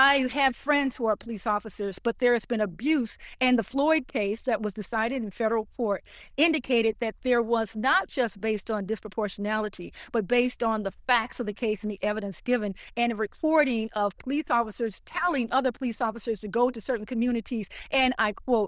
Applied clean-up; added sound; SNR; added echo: neural diffusion model UNIVERSE++.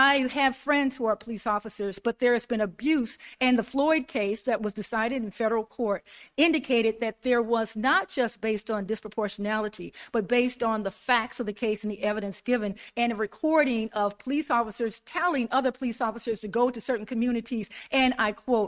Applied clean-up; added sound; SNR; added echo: neural mask model RNNoise.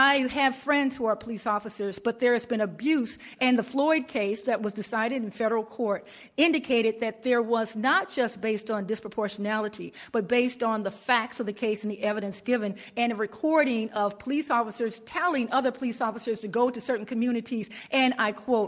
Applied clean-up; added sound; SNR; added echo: none; none; none; none.